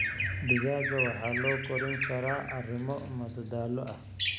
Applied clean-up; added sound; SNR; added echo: none; Bird vocalization, bird call, bird song; 2 dB; none.